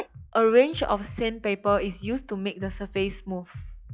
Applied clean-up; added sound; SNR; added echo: classical method log-MMSE.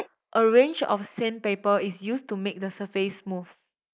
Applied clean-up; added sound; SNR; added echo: neural mask model Resemble Enhance denoiser.